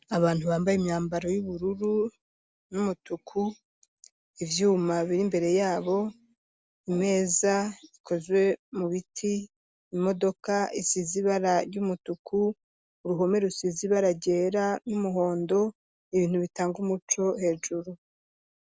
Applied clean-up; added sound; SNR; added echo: none; none; none; none.